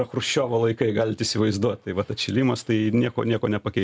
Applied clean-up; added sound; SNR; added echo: none; none; none; none.